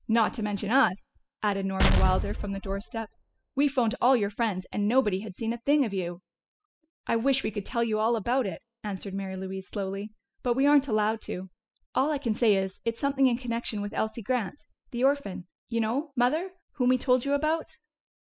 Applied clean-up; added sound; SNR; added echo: classical method spectral subtraction.